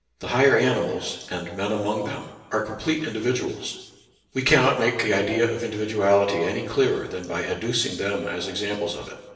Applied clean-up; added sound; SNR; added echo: none; none; none; reverberation time 1.0 s.